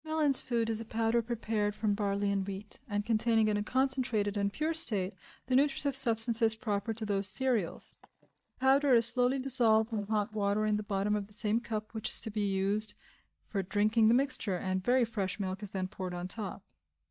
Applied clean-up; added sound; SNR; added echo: neural mask model DeepFilterNet 3.